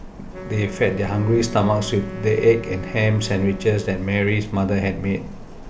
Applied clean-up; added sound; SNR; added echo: none; Wind instrument, woodwind instrument; 16 dB; none.